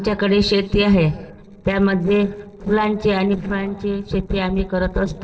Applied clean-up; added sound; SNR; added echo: neural separator model SepFormer DNS4.